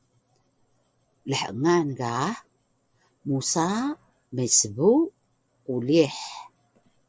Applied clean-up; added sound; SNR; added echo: none; none; none; none.